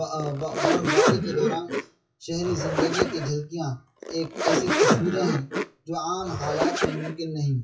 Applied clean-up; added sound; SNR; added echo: classical method WPE with log-MMSE.